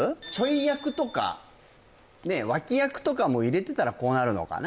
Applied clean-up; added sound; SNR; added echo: none; none; none; none.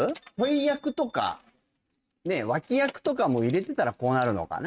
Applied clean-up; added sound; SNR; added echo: neural mask model RNNoise.